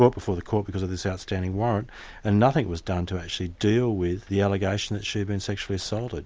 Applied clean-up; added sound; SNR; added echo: none; none; none; none.